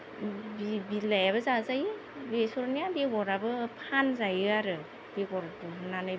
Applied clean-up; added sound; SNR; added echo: none; none; none; none.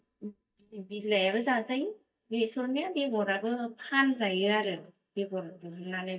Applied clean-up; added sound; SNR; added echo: neural mask model DeepFilterNet 3.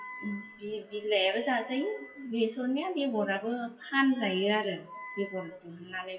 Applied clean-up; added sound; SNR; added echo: classical method WPE with log-MMSE.